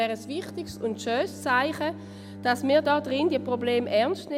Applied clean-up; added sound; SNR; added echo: none; Bowed string instrument; 14 dB; none.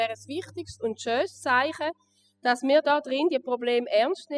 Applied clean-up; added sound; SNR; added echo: classical method spectral subtraction.